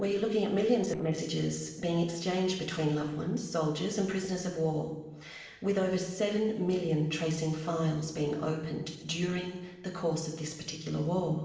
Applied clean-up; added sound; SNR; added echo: neural separator model SepFormer DNS4.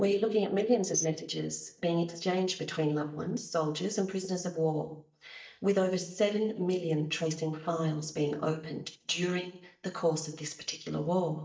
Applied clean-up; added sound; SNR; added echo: neural mask model DeepFilterNet 3.